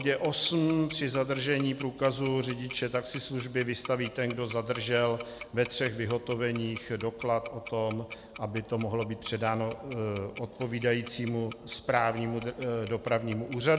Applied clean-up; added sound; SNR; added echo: none; Tick-tock; 17 dB; none.